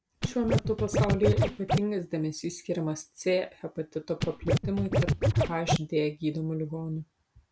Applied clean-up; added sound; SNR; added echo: none; Scratching (performance technique); -4 dB; none.